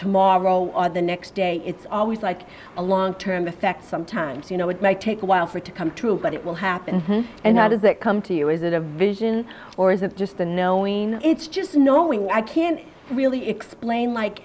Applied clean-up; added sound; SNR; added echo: none; none; none; none.